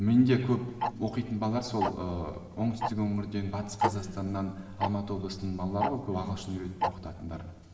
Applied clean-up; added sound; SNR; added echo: none; Tick-tock; 7 dB; reverberation time 2.6 s.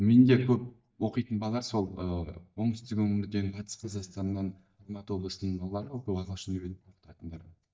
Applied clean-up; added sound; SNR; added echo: neural mask model DeepFilterNet 3.